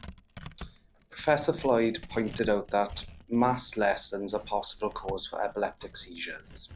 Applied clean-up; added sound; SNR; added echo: none; Tearing; 17 dB; none.